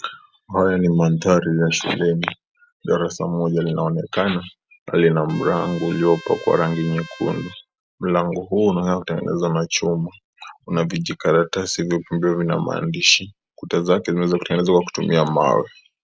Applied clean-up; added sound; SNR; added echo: none; Trumpet; 20 dB; none.